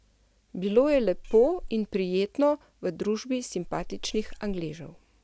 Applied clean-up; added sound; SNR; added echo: none; Meow; 12 dB; none.